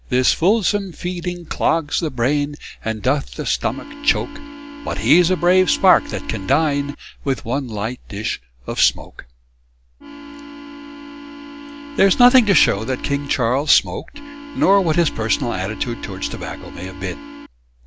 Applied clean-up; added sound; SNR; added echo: none; Organ; 13 dB; none.